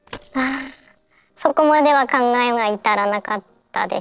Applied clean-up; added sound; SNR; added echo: neural separator model SepFormer DNS4.